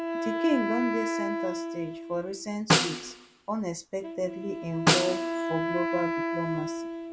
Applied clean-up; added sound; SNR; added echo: none; Wind instrument, woodwind instrument + Snare drum; -3 dB; none.